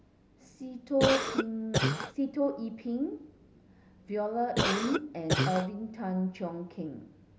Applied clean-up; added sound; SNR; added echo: none; Cough; -3 dB; none.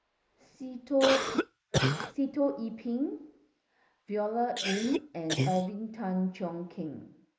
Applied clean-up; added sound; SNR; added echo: neural mask model Resemble Enhance denoiser.